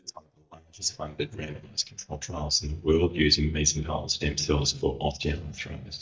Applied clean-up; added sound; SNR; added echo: neural mask model DeepFilterNet 3.